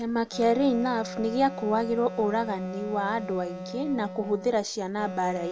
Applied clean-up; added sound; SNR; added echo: none; Wind instrument, woodwind instrument; 11 dB; none.